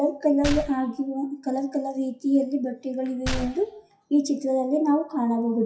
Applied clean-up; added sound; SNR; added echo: classical method WPE with log-MMSE.